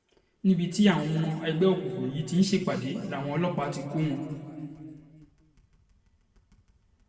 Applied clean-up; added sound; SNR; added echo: none; none; none; reverberation time 2.1 s.